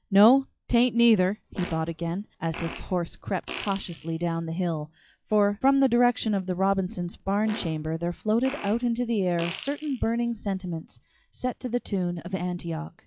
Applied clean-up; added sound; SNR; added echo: classical method log-MMSE.